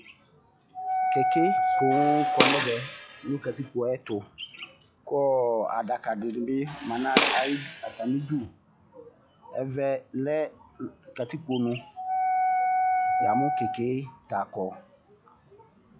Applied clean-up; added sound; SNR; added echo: classical method log-MMSE.